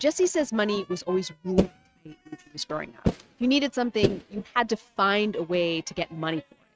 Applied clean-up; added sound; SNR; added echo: neural mask model RNNoise.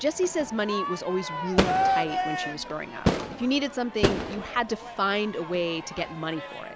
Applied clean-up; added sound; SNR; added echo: none; Crowd / Fireworks; 0 dB; none.